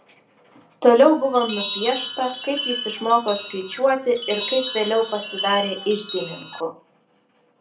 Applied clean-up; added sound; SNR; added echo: none; Chime; 9 dB; reverberation time 0.3 s.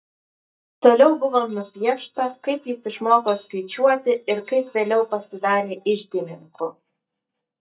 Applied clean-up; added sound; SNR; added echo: neural mask model DeepFilterNet 3.